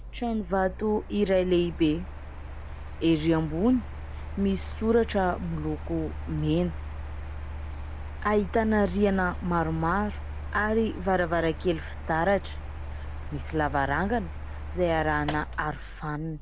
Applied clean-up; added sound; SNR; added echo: none; Mechanical fan; 8 dB; none.